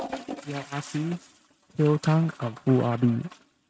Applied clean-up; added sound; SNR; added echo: neural mask model RNNoise.